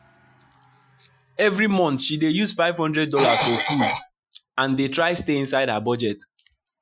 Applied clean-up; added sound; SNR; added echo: classical method Wiener filter.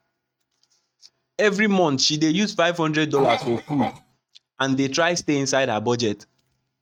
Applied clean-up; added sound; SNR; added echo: neural mask model RNNoise.